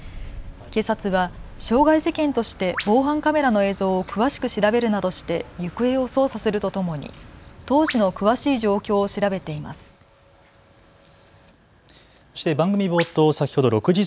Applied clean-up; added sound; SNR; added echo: none; Bird vocalization, bird call, bird song; 17 dB; none.